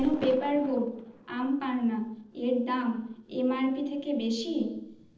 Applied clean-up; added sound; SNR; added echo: neural separator model SepFormer DNS4.